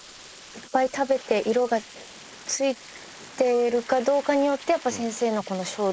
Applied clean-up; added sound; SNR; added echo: neural mask model Resemble Enhance denoiser.